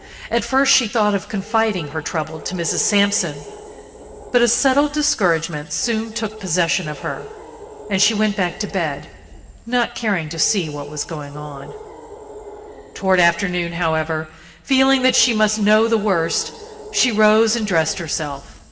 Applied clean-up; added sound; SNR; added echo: none; Animal; 17 dB; reverberation time 2.4 s.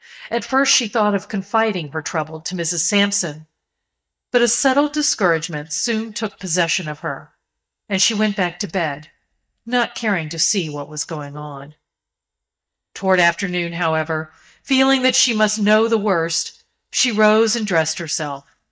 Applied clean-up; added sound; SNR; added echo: neural mask model DeepFilterNet 3.